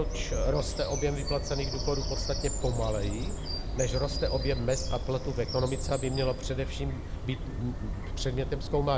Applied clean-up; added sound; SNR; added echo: none; Bird vocalization, bird call, bird song; 1 dB; none.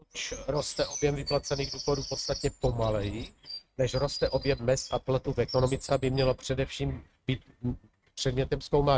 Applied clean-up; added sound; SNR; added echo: neural mask model RNNoise.